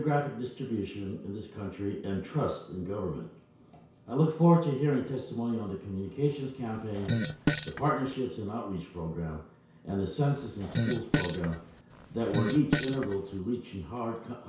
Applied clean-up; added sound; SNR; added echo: none; Fart; 1 dB; reverberation time 0.6 s.